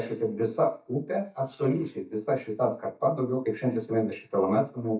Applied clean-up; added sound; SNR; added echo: neural mask model DeepFilterNet 3.